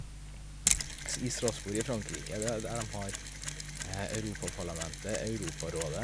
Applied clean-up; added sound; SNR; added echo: none; Mechanisms; -2 dB; none.